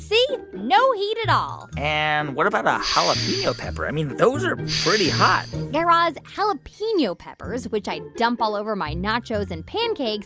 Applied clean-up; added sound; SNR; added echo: none; Respiratory sounds; 6 dB; none.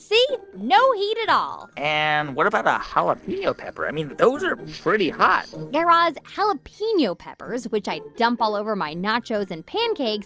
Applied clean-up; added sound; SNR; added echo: neural separator model SepFormer DNS4.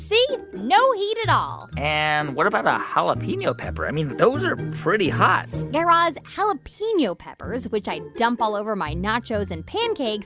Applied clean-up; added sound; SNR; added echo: none; none; none; none.